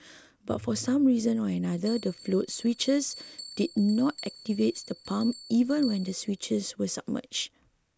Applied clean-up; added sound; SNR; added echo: none; Bowed string instrument + Bell; 18 dB; none.